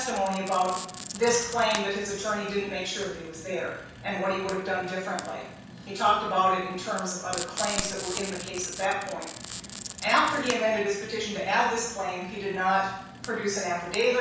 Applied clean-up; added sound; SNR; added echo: none; Frying (food); 13 dB; reverberation time 0.7 s.